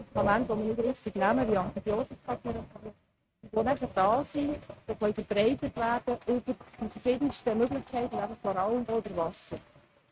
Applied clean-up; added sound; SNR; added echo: neural mask model RNNoise.